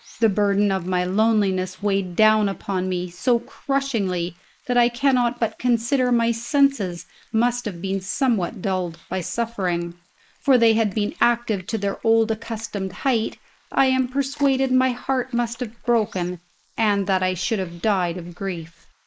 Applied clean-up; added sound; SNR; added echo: neural mask model Resemble Enhance denoiser.